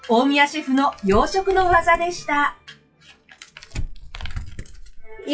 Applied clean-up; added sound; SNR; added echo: classical method WPE with log-MMSE.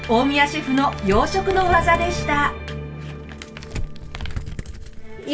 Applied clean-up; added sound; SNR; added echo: none; Crumpling, crinkling; 9 dB; reverberation time 0.2 s.